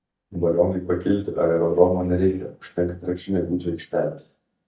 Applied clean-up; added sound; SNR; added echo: neural mask model DeepFilterNet 3.